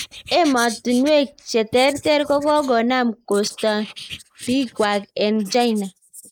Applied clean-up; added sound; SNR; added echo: neural mask model Resemble Enhance denoiser.